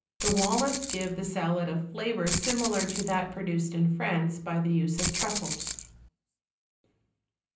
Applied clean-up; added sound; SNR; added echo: none; Rattle (instrument); 2 dB; reverberation time 0.6 s.